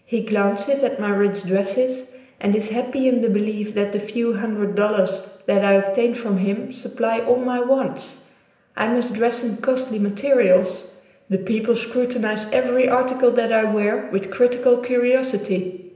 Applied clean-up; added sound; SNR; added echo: none; none; none; reverberation time 0.9 s.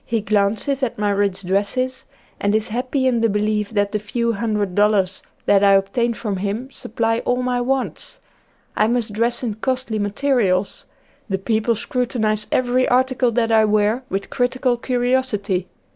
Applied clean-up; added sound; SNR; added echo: none; none; none; none.